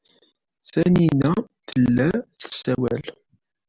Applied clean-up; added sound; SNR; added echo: none; none; none; none.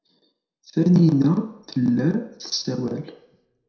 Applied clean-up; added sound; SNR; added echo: none; none; none; reverberation time 0.5 s.